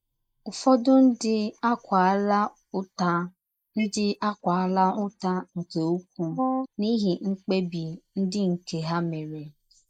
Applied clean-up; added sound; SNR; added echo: neural mask model Resemble Enhance denoiser.